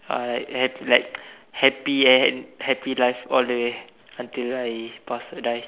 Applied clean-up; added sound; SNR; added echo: none; none; none; none.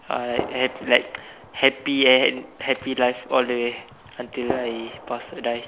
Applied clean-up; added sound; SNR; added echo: none; Gunshot, gunfire; 14 dB; none.